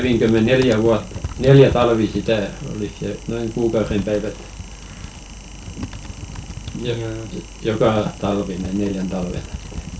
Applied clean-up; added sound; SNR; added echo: none; Typing; 13 dB; none.